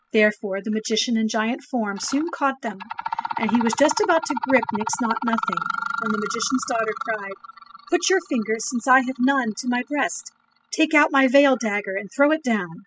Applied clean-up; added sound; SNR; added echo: classical method spectral subtraction.